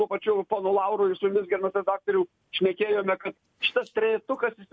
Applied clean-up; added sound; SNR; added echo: none; none; none; none.